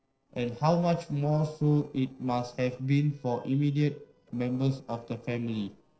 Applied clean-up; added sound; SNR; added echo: neural separator model SepFormer DNS4.